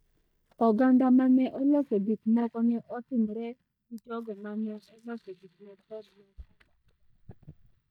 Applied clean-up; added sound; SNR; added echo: neural mask model DeepFilterNet 3.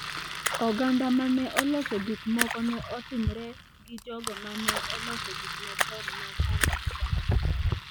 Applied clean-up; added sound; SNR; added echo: none; Splash, splatter + Engine; 5 dB; none.